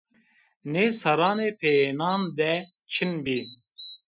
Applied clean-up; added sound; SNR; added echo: classical method Wiener filter.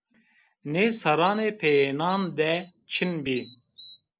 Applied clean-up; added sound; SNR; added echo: none; Bird vocalization, bird call, bird song; 11 dB; none.